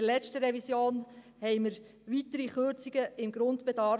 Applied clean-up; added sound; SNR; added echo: none; none; none; none.